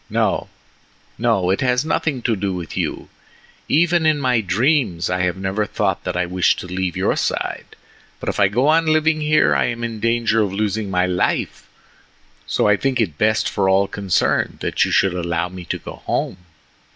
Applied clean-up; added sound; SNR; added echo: none; none; none; none.